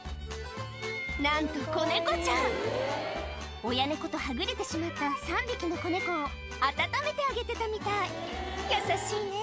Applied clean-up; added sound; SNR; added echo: none; none; none; none.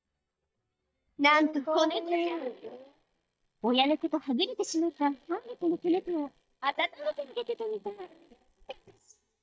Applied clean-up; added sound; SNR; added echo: neural mask model DeepFilterNet 3.